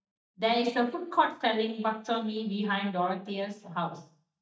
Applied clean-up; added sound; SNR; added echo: neural mask model DeepFilterNet 3.